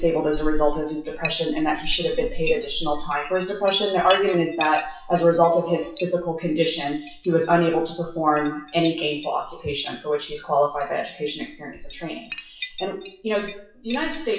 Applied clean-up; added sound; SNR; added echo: classical method WPE with log-MMSE.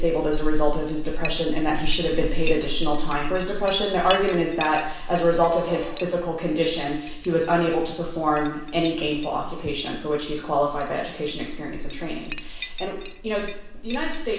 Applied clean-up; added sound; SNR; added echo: none; Chink, clink; 2 dB; reverberation time 0.7 s.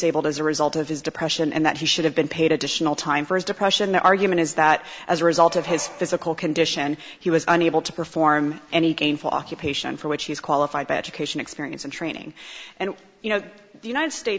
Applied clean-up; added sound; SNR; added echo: none; none; none; none.